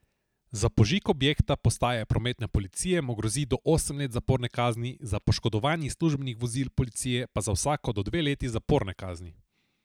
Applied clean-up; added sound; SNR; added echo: none; none; none; none.